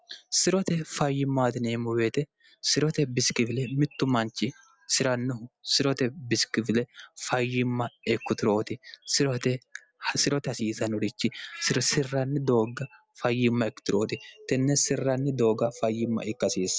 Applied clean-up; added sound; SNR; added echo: none; none; none; none.